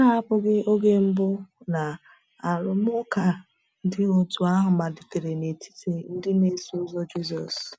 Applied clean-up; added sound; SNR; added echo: none; none; none; none.